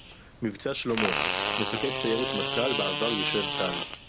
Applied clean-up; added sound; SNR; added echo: none; Fart; -1 dB; none.